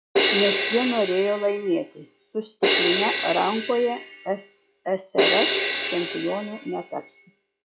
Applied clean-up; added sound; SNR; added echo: classical method log-MMSE.